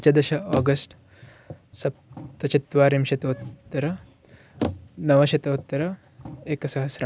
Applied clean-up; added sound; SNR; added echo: none; Bicycle; 13 dB; none.